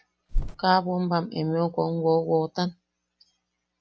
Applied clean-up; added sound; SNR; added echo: none; Bird; 8 dB; none.